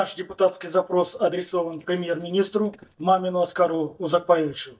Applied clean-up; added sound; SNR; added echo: neural mask model DeepFilterNet 3.